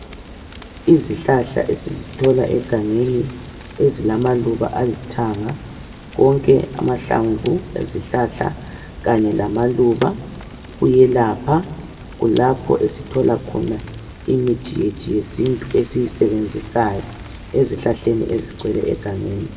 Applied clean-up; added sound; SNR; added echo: none; Fire; 17 dB; reverberation time 1.2 s.